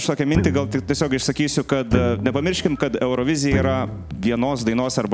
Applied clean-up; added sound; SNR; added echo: none; Guitar; 6 dB; none.